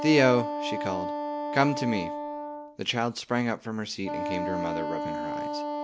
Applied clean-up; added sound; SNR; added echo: none; Wind instrument, woodwind instrument; 4 dB; none.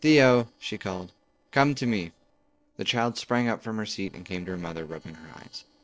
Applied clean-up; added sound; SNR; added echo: neural separator model SepFormer DNS4.